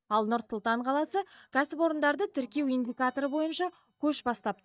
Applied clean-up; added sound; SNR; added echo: neural mask model DeepFilterNet 3.